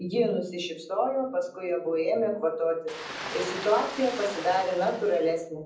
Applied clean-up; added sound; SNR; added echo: none; Ocean; 10 dB; reverberation time 0.6 s.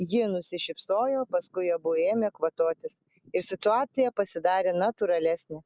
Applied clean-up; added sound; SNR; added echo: none; none; none; none.